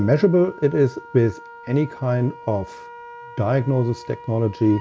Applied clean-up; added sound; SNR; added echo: none; Wind instrument, woodwind instrument; 18 dB; none.